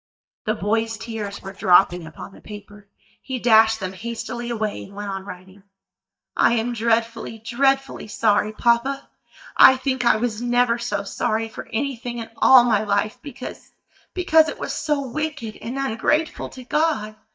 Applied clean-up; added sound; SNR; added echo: neural mask model DeepFilterNet 3.